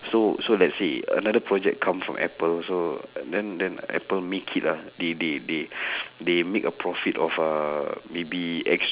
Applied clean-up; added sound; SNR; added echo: none; none; none; none.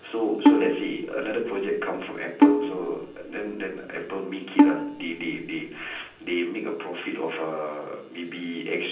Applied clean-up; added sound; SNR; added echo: none; Bowed string instrument; -4 dB; reverberation time 0.6 s.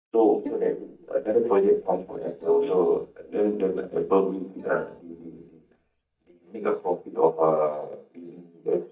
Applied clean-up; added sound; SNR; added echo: neural mask model DeepFilterNet 3.